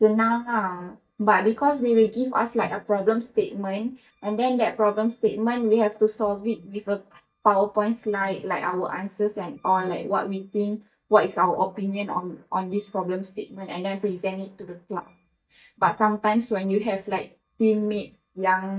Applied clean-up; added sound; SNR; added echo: neural mask model DeepFilterNet 3.